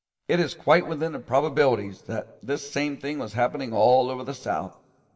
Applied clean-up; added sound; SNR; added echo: none; none; none; reverberation time 0.7 s.